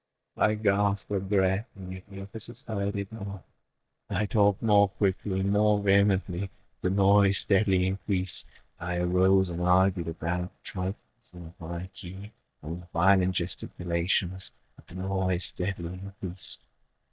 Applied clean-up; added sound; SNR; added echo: neural mask model DeepFilterNet 3.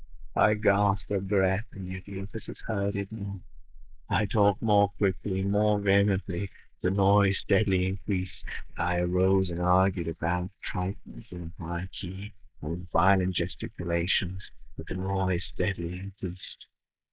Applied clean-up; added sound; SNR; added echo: neural mask model Resemble Enhance denoiser.